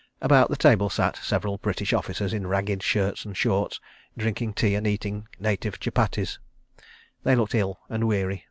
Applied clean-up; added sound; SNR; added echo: none; none; none; none.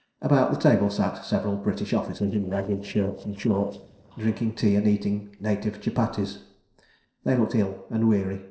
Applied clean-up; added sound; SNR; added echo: neural separator model SepFormer DNS4.